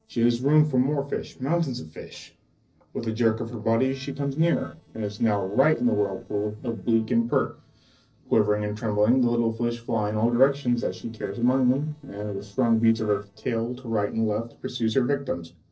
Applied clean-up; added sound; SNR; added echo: neural separator model SepFormer DNS4.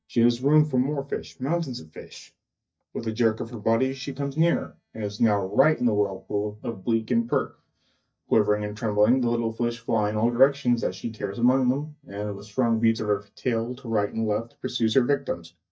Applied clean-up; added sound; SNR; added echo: neural mask model DeepFilterNet 3.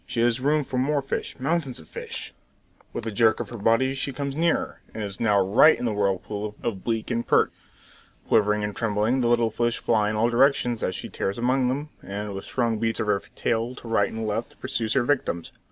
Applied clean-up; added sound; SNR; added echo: none; none; none; none.